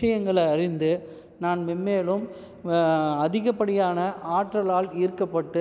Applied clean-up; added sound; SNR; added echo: none; none; none; none.